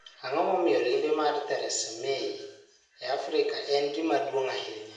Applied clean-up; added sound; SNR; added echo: none; none; none; reverberation time 0.8 s.